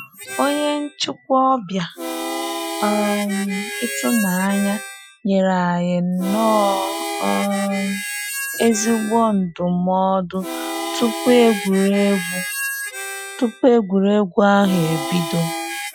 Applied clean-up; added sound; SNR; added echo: classical method Wiener filter.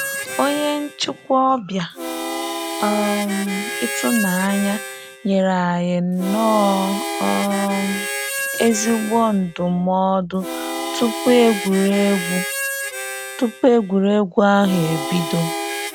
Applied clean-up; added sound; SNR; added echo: none; Harmonica; 8 dB; none.